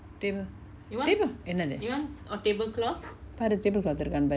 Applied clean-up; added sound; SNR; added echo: none; none; none; none.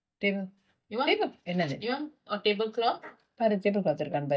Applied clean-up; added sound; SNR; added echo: neural mask model DeepFilterNet 3.